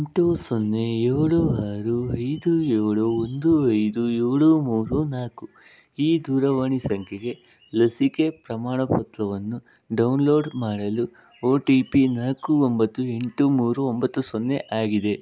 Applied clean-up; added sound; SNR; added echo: none; none; none; none.